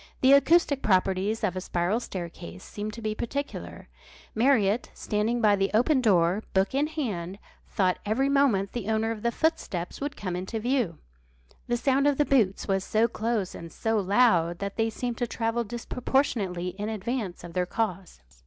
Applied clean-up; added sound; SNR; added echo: none; none; none; none.